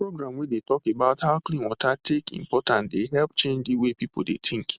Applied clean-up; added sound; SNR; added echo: none; none; none; none.